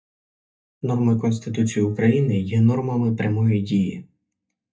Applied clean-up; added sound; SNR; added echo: neural mask model DeepFilterNet 3.